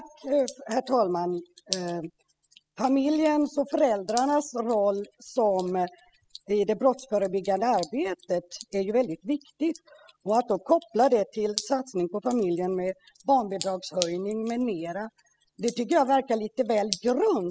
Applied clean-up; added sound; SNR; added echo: classical method spectral subtraction.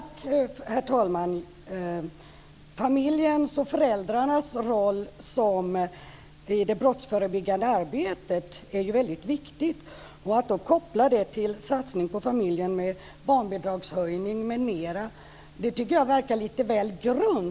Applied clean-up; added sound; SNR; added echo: none; none; none; none.